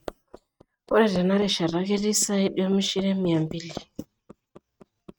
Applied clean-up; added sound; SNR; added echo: neural mask model RNNoise.